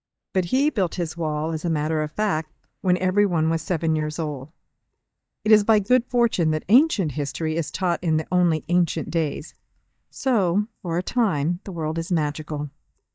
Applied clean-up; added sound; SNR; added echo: neural mask model DeepFilterNet 3.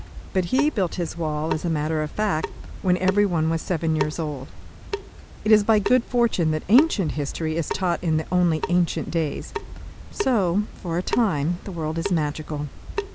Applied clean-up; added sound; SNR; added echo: none; Drip / Sink (filling or washing) / Water tap, faucet; 10 dB; none.